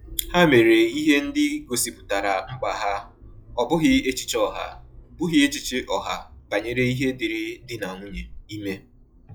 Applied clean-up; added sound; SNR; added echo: classical method log-MMSE.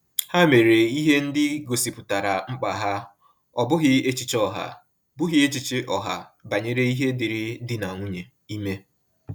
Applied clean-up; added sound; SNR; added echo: none; none; none; none.